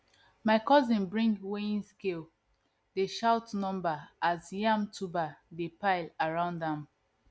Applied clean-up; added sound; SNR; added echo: none; none; none; none.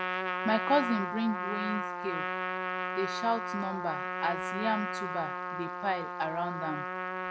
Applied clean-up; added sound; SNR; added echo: none; Trumpet; 1 dB; none.